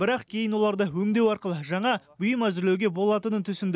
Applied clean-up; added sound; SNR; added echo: none; none; none; none.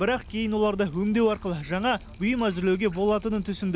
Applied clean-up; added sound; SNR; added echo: none; Drip; 18 dB; none.